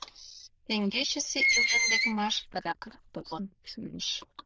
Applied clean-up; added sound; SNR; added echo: neural diffusion model UNIVERSE++.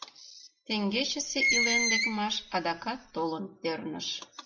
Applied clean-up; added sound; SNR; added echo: none; Screech; -2 dB; none.